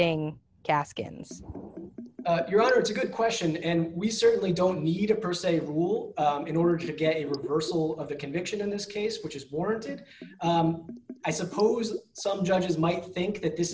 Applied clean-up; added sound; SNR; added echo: none; Bathtub (filling or washing); 16 dB; none.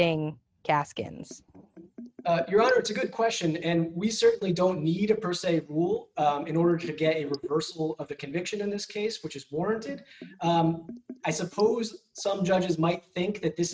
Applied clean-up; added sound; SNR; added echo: neural mask model RNNoise.